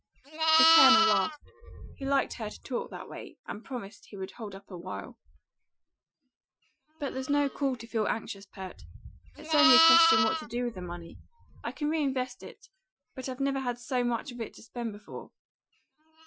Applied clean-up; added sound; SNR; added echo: classical method Wiener filter.